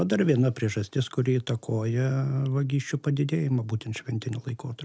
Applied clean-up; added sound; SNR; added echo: none; none; none; none.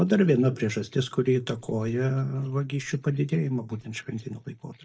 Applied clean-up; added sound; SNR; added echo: neural mask model DeepFilterNet 3.